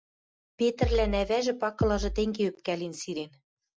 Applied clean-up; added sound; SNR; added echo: neural mask model DeepFilterNet 3.